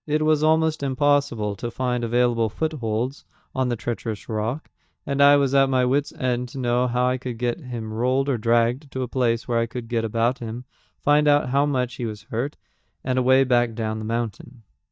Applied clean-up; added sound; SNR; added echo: neural mask model DeepFilterNet 3.